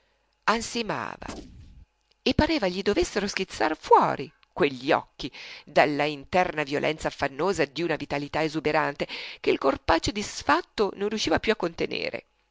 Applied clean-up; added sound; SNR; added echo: none; Gunshot, gunfire; 16 dB; none.